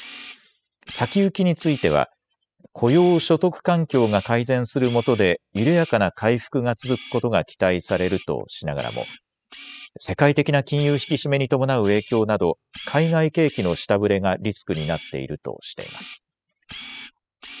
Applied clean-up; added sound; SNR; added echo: classical method spectral subtraction.